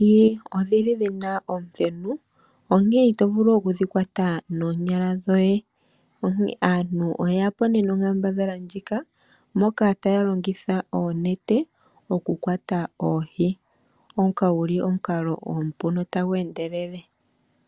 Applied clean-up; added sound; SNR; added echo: none; none; none; none.